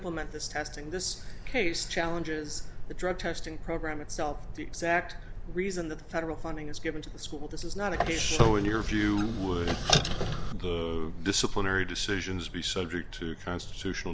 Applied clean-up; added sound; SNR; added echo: none; Squeak; -1 dB; none.